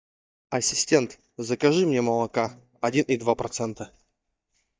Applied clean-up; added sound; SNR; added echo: neural mask model DeepFilterNet 3.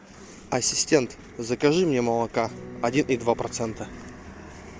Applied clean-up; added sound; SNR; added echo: none; Electric guitar / Strum; 16 dB; none.